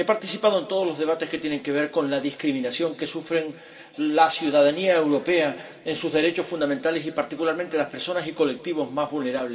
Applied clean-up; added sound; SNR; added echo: none; none; none; reverberation time 2.6 s.